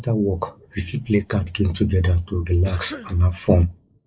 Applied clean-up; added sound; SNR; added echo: neural mask model Resemble Enhance denoiser.